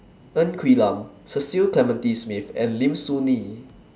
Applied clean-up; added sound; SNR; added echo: none; none; none; none.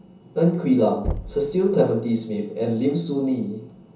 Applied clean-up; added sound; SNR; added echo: none; Knock / Wood; 12 dB; reverberation time 0.7 s.